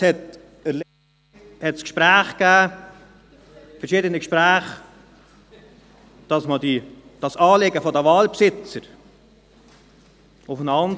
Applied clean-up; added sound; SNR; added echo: none; none; none; none.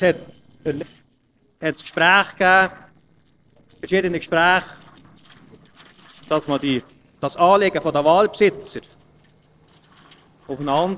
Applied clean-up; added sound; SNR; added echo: neural separator model SepFormer DNS4.